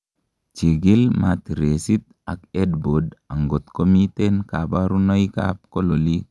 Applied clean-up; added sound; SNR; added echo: none; none; none; none.